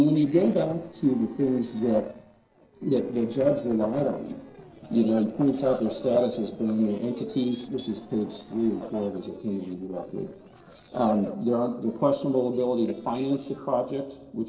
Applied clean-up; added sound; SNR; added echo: neural separator model SepFormer DNS4.